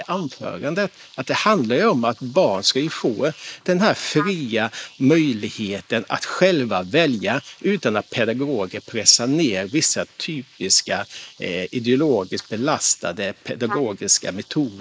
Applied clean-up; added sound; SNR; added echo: neural mask model Resemble Enhance denoiser.